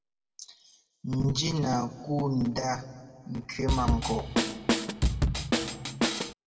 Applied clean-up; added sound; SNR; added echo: none; Drum kit; -4 dB; reverberation time 1.4 s.